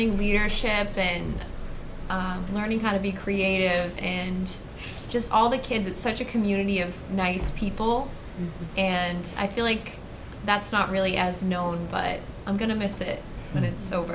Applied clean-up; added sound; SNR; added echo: none; none; none; none.